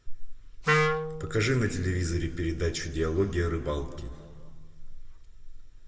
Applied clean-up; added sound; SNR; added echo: none; Wind instrument, woodwind instrument; 5 dB; reverberation time 1.9 s.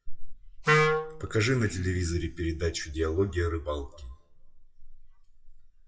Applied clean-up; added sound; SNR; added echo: classical method WPE with log-MMSE.